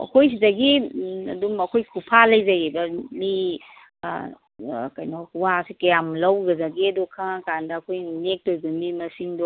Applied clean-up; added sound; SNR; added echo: none; none; none; none.